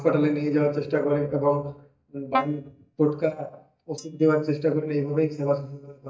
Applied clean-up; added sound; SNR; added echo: neural mask model DeepFilterNet 3.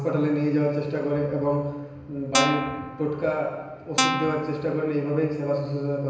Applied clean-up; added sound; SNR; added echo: none; Guitar; 1 dB; reverberation time 1.0 s.